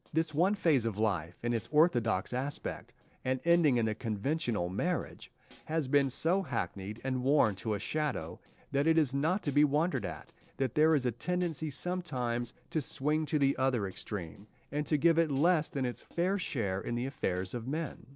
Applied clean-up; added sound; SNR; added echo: neural separator model SepFormer DNS4.